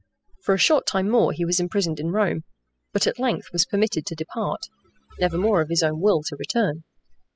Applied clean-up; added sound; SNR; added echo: classical method spectral subtraction.